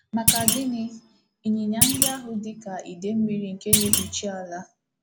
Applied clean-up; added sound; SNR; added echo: none; Thump, thud; -3 dB; none.